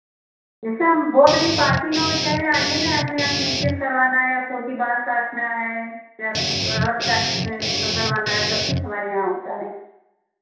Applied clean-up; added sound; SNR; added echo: none; Guitar; 1 dB; reverberation time 0.7 s.